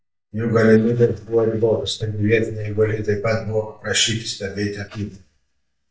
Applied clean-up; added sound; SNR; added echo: neural mask model DeepFilterNet 3.